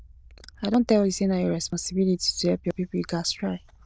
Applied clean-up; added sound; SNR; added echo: neural diffusion model UNIVERSE++.